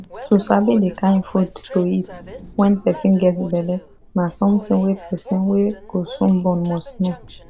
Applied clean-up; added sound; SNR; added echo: none; Train; 18 dB; none.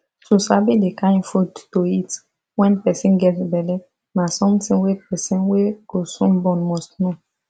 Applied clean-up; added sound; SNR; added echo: none; none; none; none.